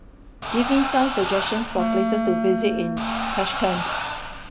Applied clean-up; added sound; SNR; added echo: none; Wind instrument, woodwind instrument + Crowd; 1 dB; none.